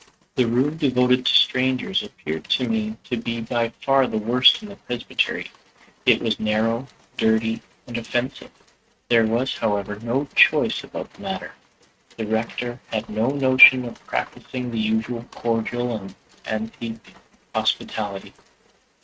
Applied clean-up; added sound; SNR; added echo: neural mask model RNNoise.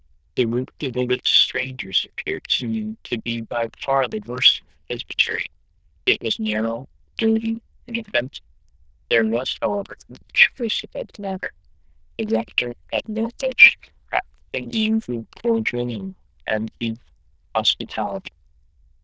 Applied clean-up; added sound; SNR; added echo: neural diffusion model UNIVERSE++.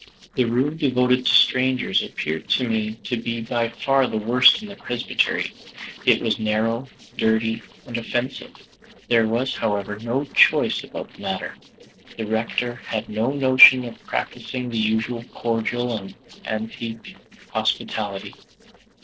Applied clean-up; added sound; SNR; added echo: neural separator model SepFormer DNS4.